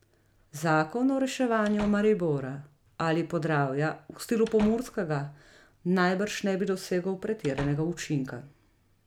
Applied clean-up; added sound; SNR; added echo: none; Slam / Wood; 19 dB; none.